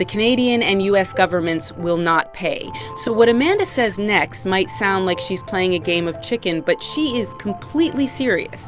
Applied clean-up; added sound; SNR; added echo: none; Truck; 20 dB; none.